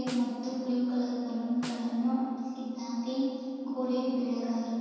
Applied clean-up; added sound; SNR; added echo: none; Snare drum; 18 dB; reverberation time 2.1 s.